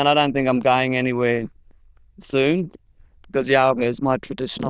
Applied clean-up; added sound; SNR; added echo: neural diffusion model UNIVERSE++.